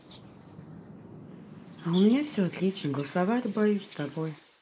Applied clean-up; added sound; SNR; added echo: neural mask model Resemble Enhance denoiser.